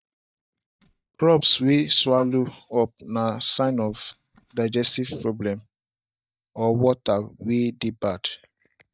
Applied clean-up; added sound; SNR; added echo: neural mask model DeepFilterNet 3.